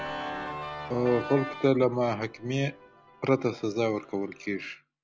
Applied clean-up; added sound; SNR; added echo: none; Organ; 11 dB; none.